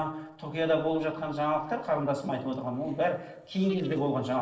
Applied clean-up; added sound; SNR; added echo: neural separator model SepFormer DNS4.